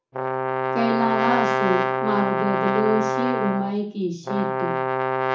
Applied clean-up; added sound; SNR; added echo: none; Brass instrument; -2 dB; reverberation time 0.6 s.